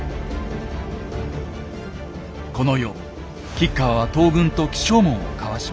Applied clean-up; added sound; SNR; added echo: none; none; none; none.